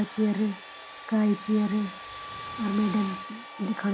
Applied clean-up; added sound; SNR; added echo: none; Domestic sounds, home sounds; 11 dB; none.